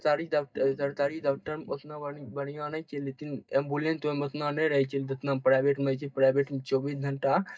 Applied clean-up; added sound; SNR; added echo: neural mask model DeepFilterNet 3.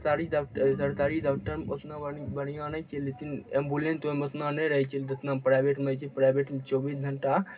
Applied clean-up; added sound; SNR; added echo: none; Ringtone; 17 dB; reverberation time 0.2 s.